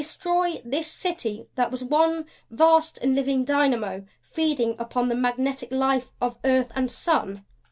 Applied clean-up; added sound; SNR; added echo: none; none; none; none.